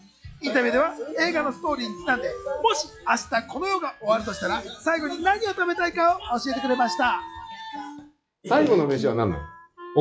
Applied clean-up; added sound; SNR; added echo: classical method log-MMSE.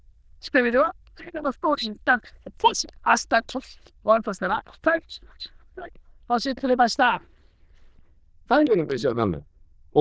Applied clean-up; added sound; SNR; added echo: neural diffusion model UNIVERSE++.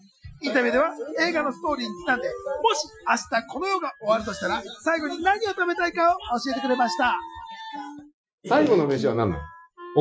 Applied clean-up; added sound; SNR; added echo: classical method Wiener filter.